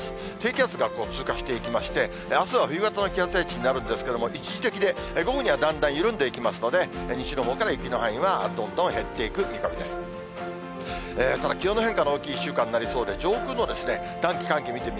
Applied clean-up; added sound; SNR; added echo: none; none; none; none.